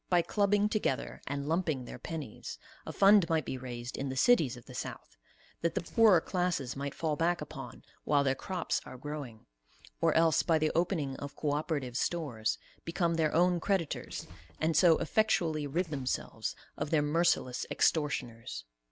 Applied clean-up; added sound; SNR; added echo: neural separator model SepFormer DNS4.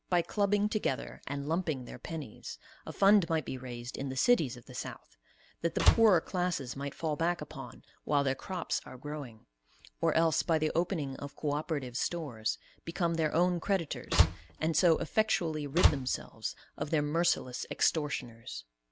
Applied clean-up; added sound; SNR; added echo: none; Slam; -1 dB; none.